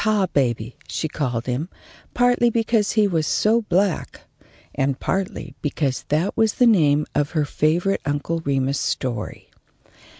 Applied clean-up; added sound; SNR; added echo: none; none; none; none.